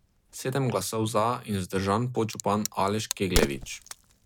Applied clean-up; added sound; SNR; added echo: none; Crack; 7 dB; none.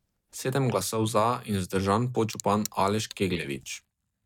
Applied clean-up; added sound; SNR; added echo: neural mask model DeepFilterNet 3.